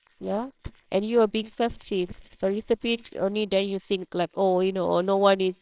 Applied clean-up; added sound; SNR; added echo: neural separator model SepFormer WHAMR!.